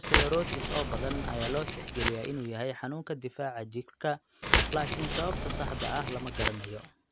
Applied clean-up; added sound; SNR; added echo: none; Crackle; -3 dB; none.